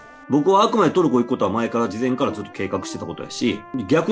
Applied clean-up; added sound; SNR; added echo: none; Trumpet + Dog; 19 dB; none.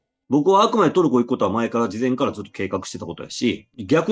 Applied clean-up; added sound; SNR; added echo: neural mask model DeepFilterNet 3.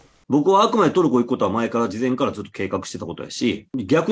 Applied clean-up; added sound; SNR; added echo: none; none; none; none.